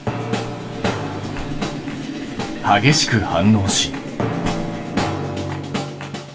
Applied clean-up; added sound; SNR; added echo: none; Vehicle; 18 dB; reverberation time 0.2 s.